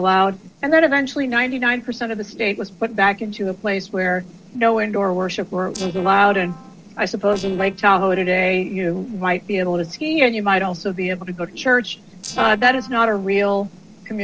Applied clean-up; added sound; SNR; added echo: neural separator model SepFormer DNS4.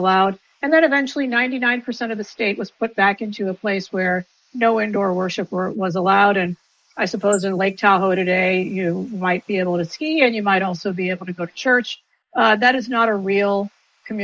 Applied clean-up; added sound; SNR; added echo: neural mask model Resemble Enhance denoiser.